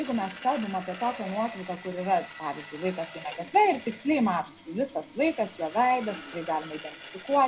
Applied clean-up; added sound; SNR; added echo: none; Sawing; 15 dB; reverberation time 0.3 s.